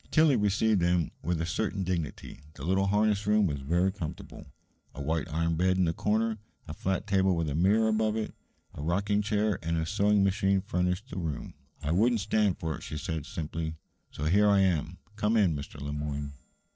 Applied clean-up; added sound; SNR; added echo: neural separator model SepFormer DNS4.